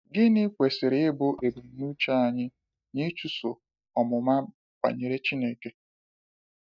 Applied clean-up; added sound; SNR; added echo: neural mask model DeepFilterNet 3.